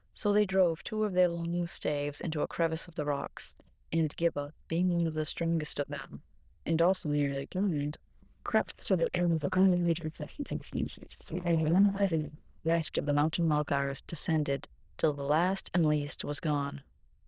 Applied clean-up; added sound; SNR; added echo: neural diffusion model UNIVERSE++.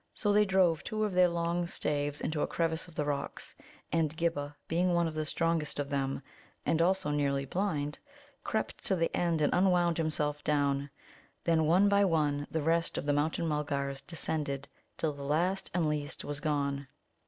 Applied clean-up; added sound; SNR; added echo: none; none; none; none.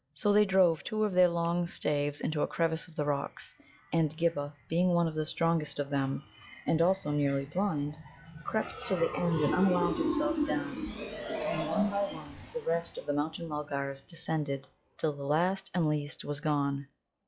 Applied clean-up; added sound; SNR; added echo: classical method log-MMSE.